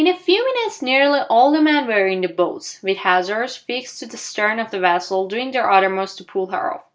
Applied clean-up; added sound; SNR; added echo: none; none; none; reverberation time 0.2 s.